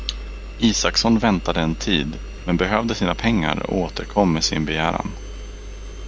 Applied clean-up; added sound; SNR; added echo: none; Engine; 11 dB; none.